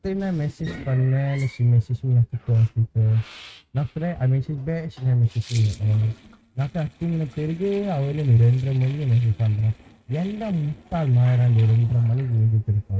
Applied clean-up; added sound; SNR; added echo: neural mask model RNNoise.